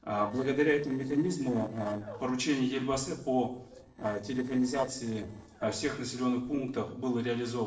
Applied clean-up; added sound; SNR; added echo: neural separator model SepFormer DNS4.